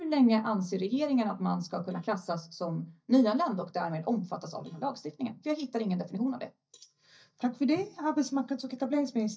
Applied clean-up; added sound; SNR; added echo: neural mask model DeepFilterNet 3.